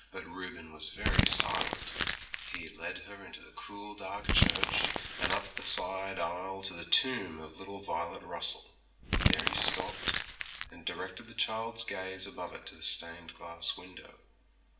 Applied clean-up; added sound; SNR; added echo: none; Crumpling, crinkling; -3 dB; reverberation time 0.6 s.